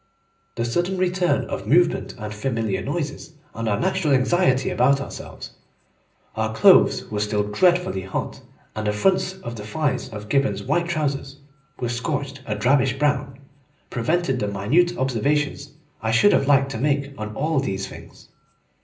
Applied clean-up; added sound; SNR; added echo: none; none; none; reverberation time 0.5 s.